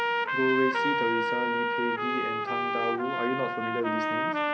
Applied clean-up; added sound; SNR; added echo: none; Trumpet; -3 dB; none.